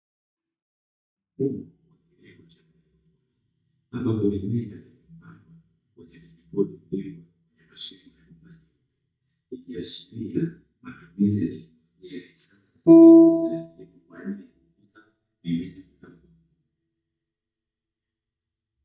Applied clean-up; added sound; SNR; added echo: neural mask model DeepFilterNet 3.